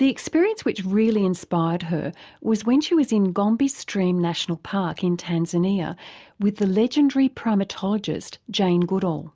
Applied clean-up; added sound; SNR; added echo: none; none; none; none.